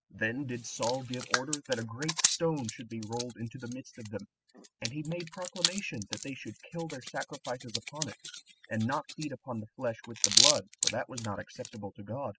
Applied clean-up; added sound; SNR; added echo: classical method spectral subtraction.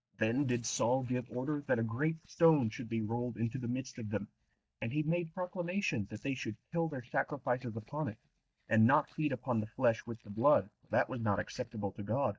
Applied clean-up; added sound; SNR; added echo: neural mask model DeepFilterNet 3.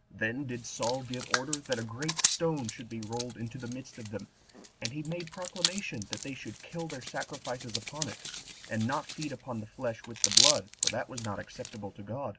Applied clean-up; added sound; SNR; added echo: none; Hands; -1 dB; none.